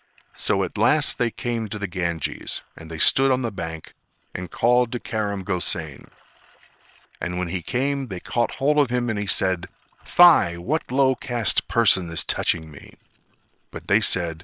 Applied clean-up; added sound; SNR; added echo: neural separator model SepFormer WHAM!.